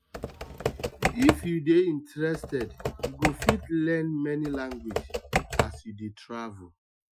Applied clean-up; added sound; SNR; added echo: classical method Wiener filter.